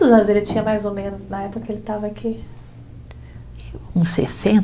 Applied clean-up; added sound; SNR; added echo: none; none; none; none.